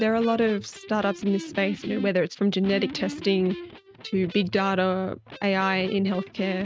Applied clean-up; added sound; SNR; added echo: neural mask model RNNoise.